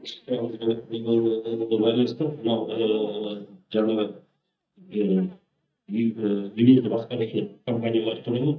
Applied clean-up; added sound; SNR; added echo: neural mask model DeepFilterNet 3.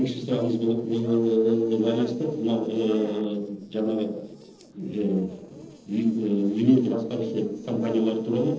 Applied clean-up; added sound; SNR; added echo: neural separator model SepFormer DNS4.